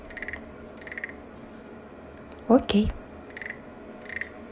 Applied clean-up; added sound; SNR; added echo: none; Wood / Percussion / Frog; 13 dB; none.